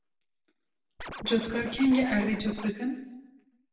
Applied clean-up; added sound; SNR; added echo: none; Scratching (performance technique); 10 dB; reverberation time 1.0 s.